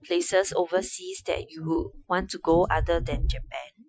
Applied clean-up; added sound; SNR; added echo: classical method Wiener filter.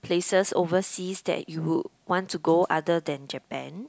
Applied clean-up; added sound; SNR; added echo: none; none; none; none.